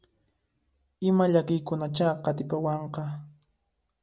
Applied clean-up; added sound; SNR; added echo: none; none; none; none.